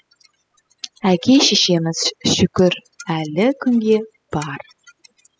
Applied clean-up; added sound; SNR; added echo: classical method spectral subtraction.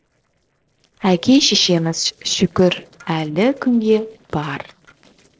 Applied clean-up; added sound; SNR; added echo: neural separator model SepFormer DNS4.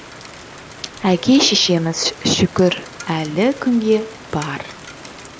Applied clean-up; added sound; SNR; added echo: none; Rain; 17 dB; none.